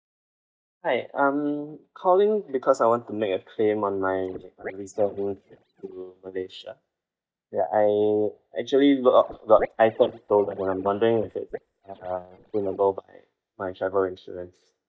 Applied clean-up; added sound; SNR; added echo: neural mask model DeepFilterNet 3.